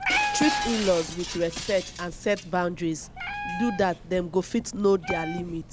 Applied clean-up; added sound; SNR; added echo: none; Shatter + Meow; 5 dB; none.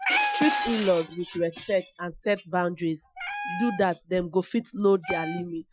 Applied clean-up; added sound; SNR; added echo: classical method Wiener filter.